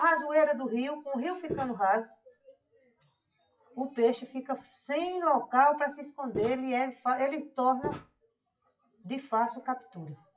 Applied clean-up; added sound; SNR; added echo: classical method WPE with log-MMSE.